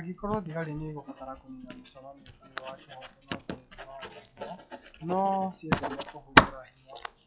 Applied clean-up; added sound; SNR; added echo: classical method log-MMSE.